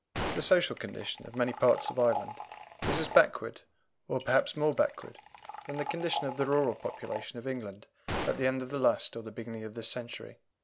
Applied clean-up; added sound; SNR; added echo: none; Liquid + Gunshot, gunfire; 10 dB; none.